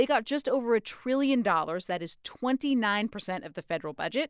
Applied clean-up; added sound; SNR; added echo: none; none; none; none.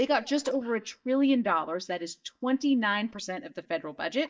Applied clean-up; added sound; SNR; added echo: neural mask model DeepFilterNet 3.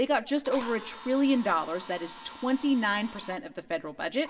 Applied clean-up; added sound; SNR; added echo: none; Drill; 16 dB; reverberation time 1.5 s.